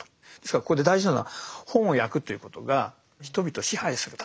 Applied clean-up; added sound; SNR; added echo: none; none; none; none.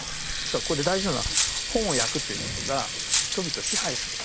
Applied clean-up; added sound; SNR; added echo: none; Cutlery, silverware + Water tap, faucet; -2 dB; none.